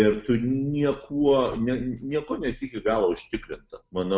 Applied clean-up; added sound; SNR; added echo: none; none; none; none.